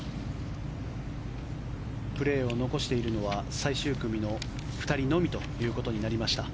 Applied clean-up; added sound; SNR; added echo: none; none; none; none.